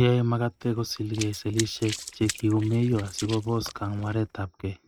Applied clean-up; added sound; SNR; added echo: neural mask model RNNoise.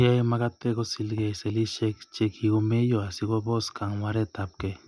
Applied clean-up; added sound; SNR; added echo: none; none; none; none.